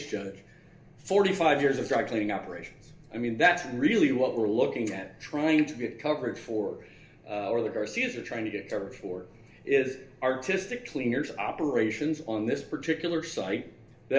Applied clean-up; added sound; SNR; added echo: none; none; none; reverberation time 0.3 s.